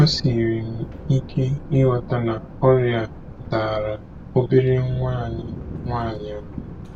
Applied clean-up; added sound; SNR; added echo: none; Thunder; 12 dB; none.